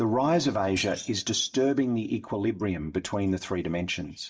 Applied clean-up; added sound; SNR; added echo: neural mask model DeepFilterNet 3.